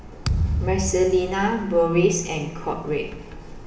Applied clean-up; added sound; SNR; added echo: none; Thump, thud; 5 dB; reverberation time 1.0 s.